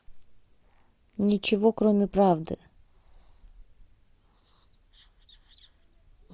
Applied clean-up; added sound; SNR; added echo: none; none; none; none.